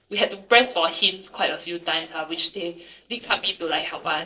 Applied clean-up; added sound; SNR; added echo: neural separator model SepFormer DNS4.